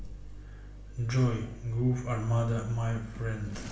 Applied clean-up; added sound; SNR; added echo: none; Sliding door; 20 dB; reverberation time 0.6 s.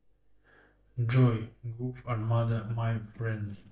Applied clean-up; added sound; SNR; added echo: neural mask model DeepFilterNet 3.